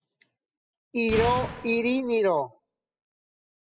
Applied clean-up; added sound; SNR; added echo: classical method spectral subtraction.